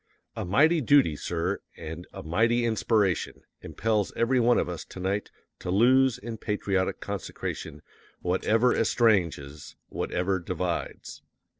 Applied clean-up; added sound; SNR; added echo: neural separator model SepFormer DNS4.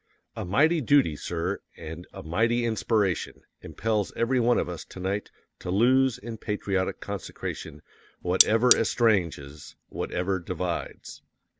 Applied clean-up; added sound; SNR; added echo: none; Cutlery, silverware; 0 dB; none.